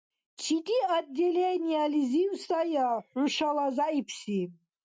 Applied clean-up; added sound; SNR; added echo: none; none; none; none.